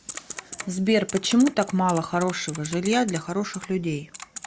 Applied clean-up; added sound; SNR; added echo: none; Typing; 14 dB; none.